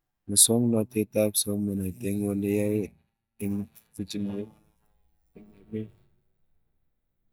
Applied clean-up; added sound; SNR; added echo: neural mask model DeepFilterNet 3.